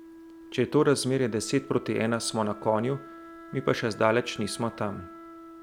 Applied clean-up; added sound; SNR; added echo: none; Wind instrument, woodwind instrument; 17 dB; none.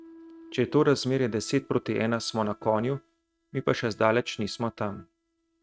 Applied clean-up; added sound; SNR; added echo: neural mask model RNNoise.